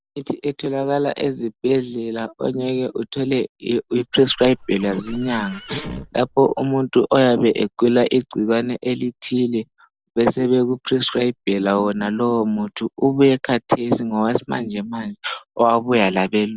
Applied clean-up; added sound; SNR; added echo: neural separator model SepFormer DNS4.